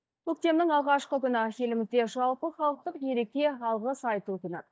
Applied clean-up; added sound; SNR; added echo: neural mask model DeepFilterNet 3.